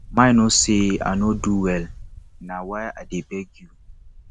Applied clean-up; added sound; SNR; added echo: none; Wind; 15 dB; none.